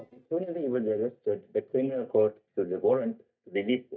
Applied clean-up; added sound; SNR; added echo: neural mask model DeepFilterNet 3.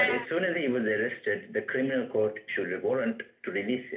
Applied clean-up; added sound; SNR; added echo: none; Meow; 11 dB; reverberation time 0.3 s.